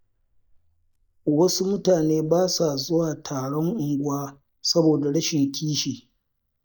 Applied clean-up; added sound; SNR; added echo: neural mask model DeepFilterNet 3.